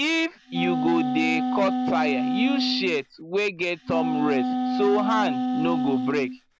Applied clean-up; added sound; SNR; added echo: none; Wind instrument, woodwind instrument; 0 dB; none.